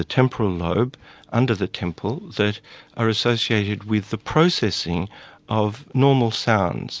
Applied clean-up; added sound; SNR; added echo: none; none; none; none.